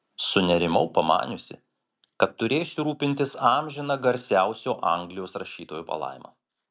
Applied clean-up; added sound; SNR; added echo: none; none; none; none.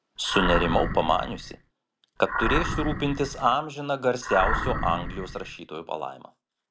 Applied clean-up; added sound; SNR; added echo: none; Animal; 2 dB; none.